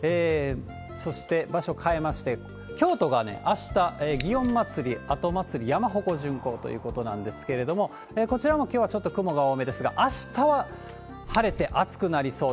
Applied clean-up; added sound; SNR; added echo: none; Scissors; 7 dB; none.